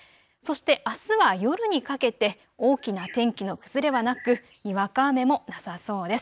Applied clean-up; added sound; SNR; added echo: neural mask model Resemble Enhance denoiser.